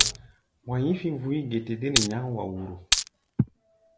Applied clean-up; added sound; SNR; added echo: none; Glass; -4 dB; none.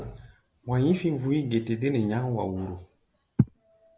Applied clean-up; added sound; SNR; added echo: none; none; none; none.